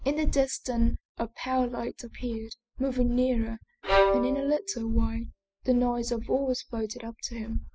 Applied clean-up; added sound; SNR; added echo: classical method spectral subtraction.